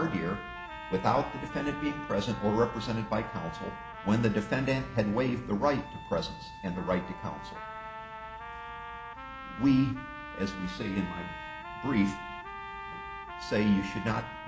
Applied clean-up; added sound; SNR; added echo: none; Wind instrument, woodwind instrument + Trumpet; 11 dB; none.